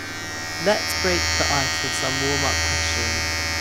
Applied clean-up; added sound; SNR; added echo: none; Domestic sounds, home sounds; -5 dB; none.